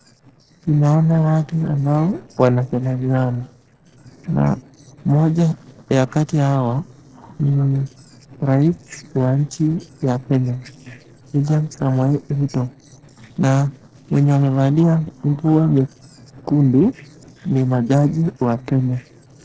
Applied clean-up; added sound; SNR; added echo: neural separator model SepFormer DNS4.